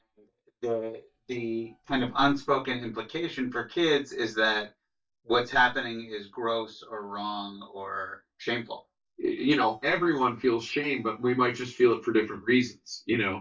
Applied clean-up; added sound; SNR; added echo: neural mask model DeepFilterNet 3.